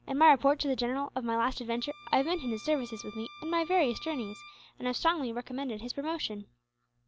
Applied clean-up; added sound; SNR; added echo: none; Bowed string instrument; 20 dB; none.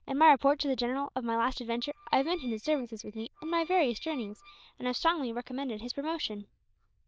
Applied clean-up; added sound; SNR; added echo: neural diffusion model UNIVERSE++.